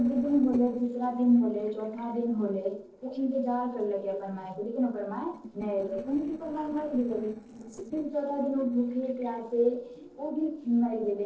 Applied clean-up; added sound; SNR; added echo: neural separator model SepFormer DNS4.